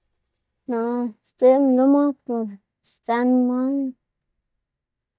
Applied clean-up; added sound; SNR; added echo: neural mask model DeepFilterNet 3.